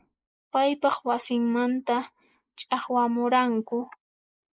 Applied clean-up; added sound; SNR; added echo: neural mask model Resemble Enhance denoiser.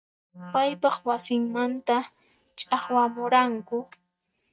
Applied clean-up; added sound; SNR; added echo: neural mask model DeepFilterNet 3.